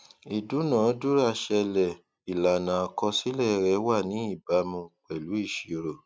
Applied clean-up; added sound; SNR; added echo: none; none; none; none.